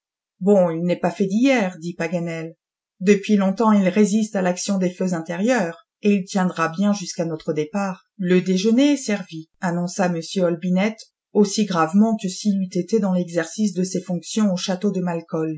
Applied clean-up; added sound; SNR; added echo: none; none; none; none.